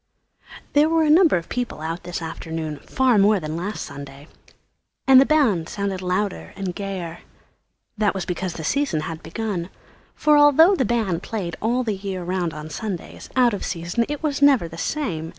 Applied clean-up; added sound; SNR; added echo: none; none; none; none.